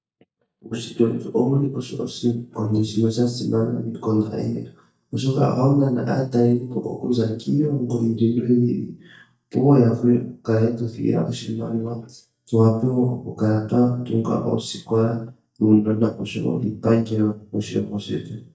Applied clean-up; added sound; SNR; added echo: neural mask model DeepFilterNet 3.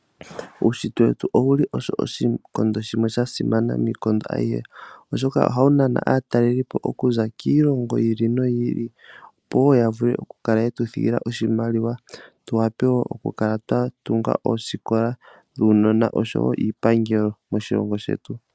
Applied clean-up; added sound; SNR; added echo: none; none; none; none.